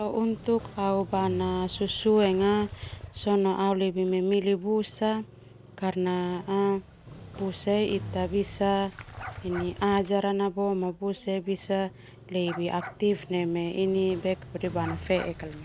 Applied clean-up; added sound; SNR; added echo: none; Motorcycle + Bark; 16 dB; none.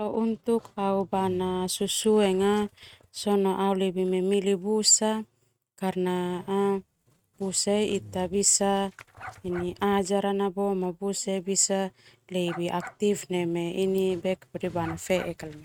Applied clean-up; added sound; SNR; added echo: neural mask model RNNoise.